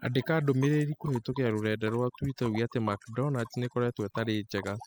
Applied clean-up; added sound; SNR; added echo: classical method spectral subtraction.